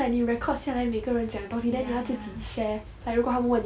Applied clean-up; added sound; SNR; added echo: none; none; none; none.